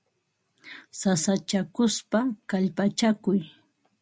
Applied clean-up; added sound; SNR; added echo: none; none; none; none.